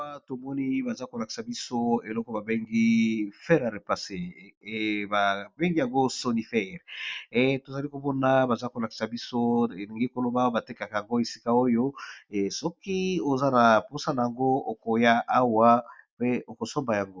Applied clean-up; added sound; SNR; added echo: none; none; none; none.